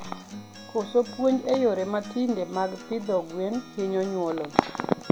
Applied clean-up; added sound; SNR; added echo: none; Acoustic guitar; 16 dB; none.